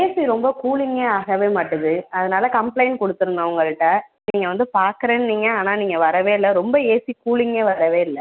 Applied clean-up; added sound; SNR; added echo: none; none; none; none.